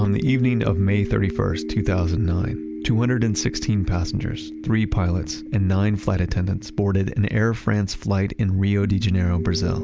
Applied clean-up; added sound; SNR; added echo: none; none; none; none.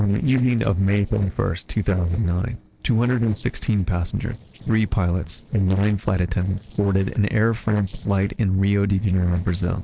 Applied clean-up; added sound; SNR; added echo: neural separator model SepFormer DNS4.